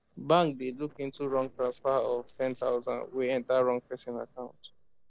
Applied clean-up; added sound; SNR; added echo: neural separator model SepFormer DNS4.